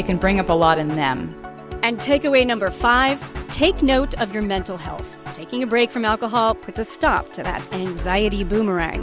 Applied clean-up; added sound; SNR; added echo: none; none; none; none.